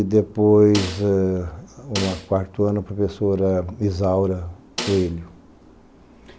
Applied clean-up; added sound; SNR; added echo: none; Snare drum; 13 dB; none.